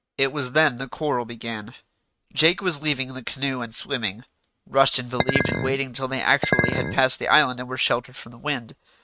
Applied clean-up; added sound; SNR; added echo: neural mask model RNNoise.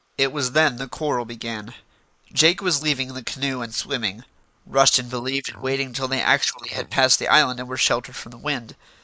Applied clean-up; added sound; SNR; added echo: neural mask model Resemble Enhance denoiser.